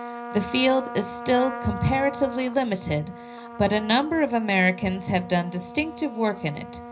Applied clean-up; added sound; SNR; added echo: none; Trumpet; 13 dB; reverberation time 0.4 s.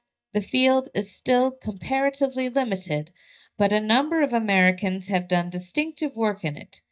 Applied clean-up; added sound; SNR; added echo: neural mask model DeepFilterNet 3.